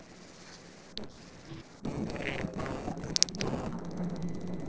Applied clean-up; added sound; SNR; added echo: neural separator model SepFormer DNS4.